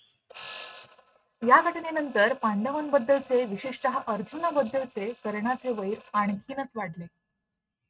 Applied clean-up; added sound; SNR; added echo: neural mask model RNNoise.